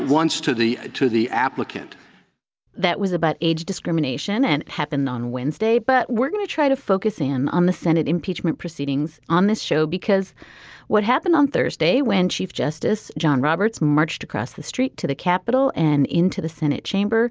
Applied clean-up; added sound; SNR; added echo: none; none; none; none.